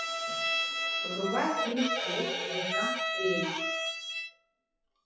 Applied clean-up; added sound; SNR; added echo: classical method WPE with log-MMSE.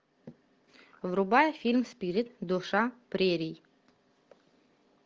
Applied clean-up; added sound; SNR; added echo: none; none; none; none.